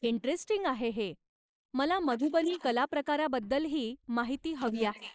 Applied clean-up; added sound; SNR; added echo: neural mask model Resemble Enhance denoiser.